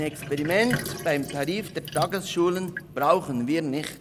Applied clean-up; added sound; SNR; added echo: none; Sink (filling or washing); 11 dB; none.